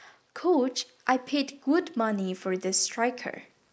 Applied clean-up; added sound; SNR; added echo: neural mask model Resemble Enhance denoiser.